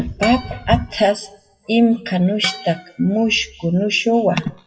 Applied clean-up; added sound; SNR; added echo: classical method WPE with log-MMSE.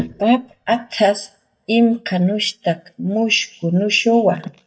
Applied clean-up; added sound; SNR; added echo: neural mask model DeepFilterNet 3.